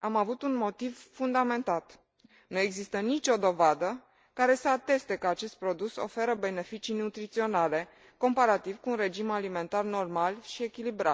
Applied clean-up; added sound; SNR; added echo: neural mask model DeepFilterNet 3.